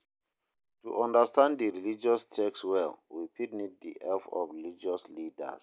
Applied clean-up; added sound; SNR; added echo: none; none; none; none.